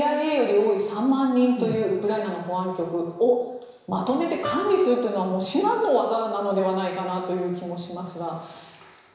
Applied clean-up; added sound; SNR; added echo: none; Guitar; 14 dB; reverberation time 1.0 s.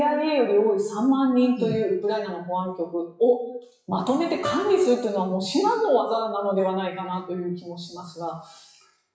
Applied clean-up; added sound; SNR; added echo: classical method WPE with log-MMSE.